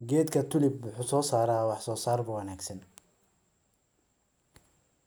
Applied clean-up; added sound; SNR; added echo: none; none; none; none.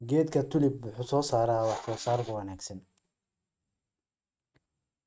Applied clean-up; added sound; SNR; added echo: neural mask model RNNoise.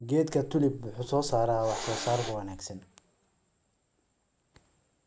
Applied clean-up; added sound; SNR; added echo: none; Hiss; 8 dB; none.